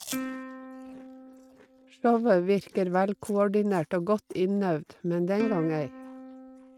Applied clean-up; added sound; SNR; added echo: neural mask model RNNoise.